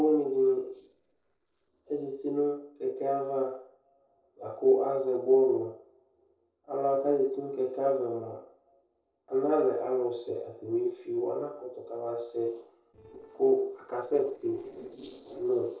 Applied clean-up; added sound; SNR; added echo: neural separator model SepFormer DNS4.